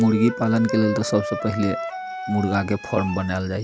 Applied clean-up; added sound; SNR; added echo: none; Wind instrument, woodwind instrument; 9 dB; none.